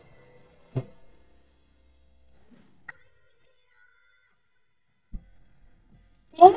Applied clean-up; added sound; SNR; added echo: neural mask model DeepFilterNet 3.